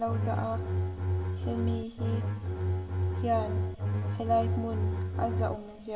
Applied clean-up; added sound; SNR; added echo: none; Bowed string instrument; -4 dB; reverberation time 2.3 s.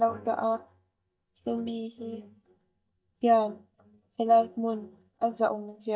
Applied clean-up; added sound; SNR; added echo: neural mask model DeepFilterNet 3.